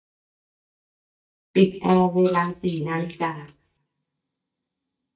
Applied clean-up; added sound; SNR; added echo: neural mask model DeepFilterNet 3.